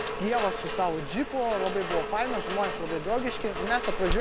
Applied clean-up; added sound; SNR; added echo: none; Rain; 2 dB; none.